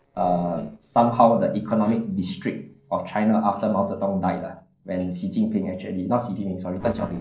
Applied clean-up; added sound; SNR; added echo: neural separator model SepFormer DNS4.